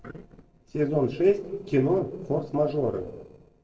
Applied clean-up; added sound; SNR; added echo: neural separator model SepFormer DNS4.